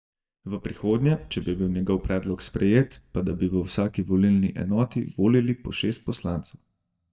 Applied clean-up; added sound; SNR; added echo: neural mask model DeepFilterNet 3.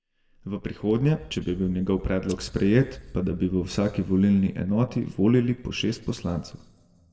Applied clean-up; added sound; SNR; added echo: none; Scissors; 19 dB; reverberation time 0.9 s.